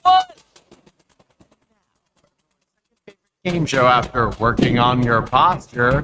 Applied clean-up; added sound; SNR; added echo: neural mask model RNNoise.